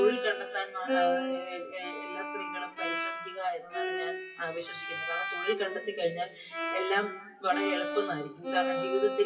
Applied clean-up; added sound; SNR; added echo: classical method WPE with log-MMSE.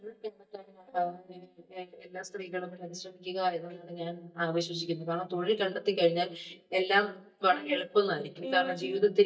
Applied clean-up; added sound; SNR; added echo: neural mask model DeepFilterNet 3.